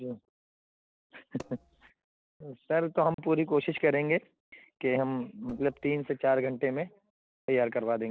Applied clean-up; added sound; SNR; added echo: neural separator model SepFormer DNS4.